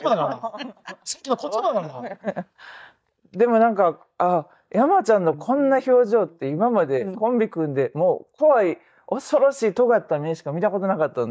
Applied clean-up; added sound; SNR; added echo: neural mask model DeepFilterNet 3.